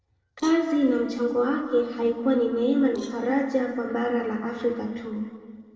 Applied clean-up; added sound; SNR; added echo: neural separator model SepFormer DNS4.